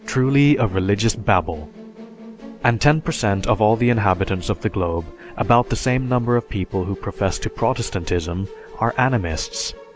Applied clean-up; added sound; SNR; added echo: none; Musical instrument; 19 dB; none.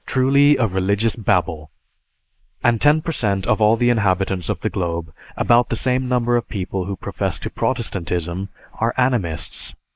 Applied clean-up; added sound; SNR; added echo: neural mask model Resemble Enhance denoiser.